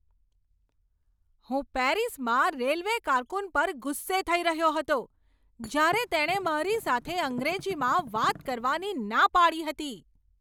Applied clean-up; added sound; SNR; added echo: none; Thump, thud; 19 dB; none.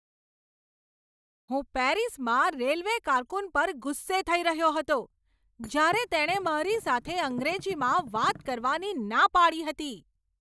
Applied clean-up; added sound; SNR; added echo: neural mask model DeepFilterNet 3.